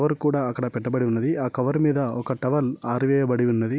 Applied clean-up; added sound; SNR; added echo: none; none; none; none.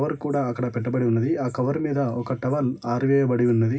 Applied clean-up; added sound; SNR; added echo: none; none; none; reverberation time 0.4 s.